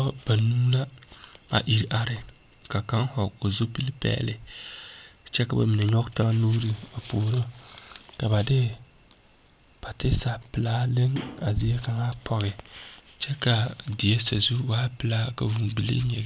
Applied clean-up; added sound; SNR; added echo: none; none; none; none.